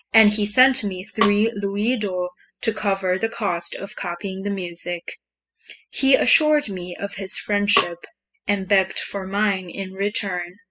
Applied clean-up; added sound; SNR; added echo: classical method spectral subtraction.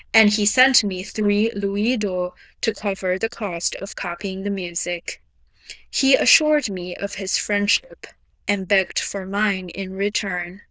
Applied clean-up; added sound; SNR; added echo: neural diffusion model UNIVERSE++.